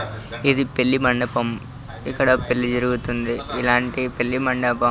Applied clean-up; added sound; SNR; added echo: none; none; none; none.